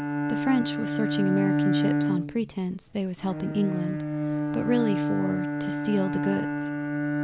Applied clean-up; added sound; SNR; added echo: none; Bowed string instrument; -1 dB; none.